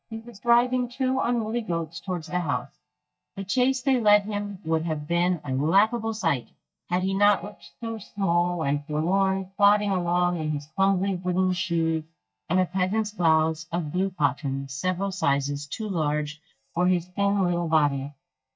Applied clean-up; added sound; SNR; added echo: neural mask model DeepFilterNet 3.